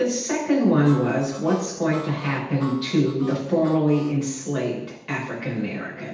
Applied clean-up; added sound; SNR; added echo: none; Harmonica; 17 dB; reverberation time 0.9 s.